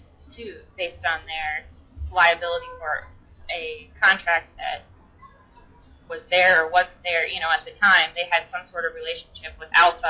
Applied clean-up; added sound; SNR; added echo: classical method log-MMSE.